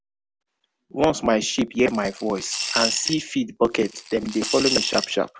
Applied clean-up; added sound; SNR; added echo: none; Coin (dropping) / Glass; 6 dB; none.